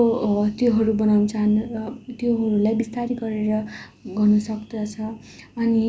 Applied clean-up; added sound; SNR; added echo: none; none; none; none.